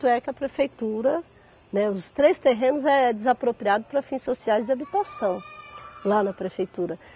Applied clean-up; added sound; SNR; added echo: none; none; none; none.